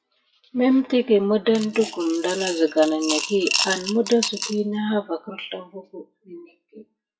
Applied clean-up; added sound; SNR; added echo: classical method WPE with log-MMSE.